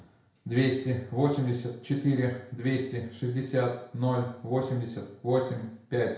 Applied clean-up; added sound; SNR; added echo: none; none; none; reverberation time 0.5 s.